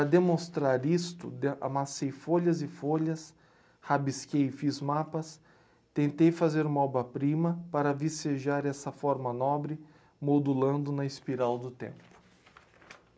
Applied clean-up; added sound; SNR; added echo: none; none; none; none.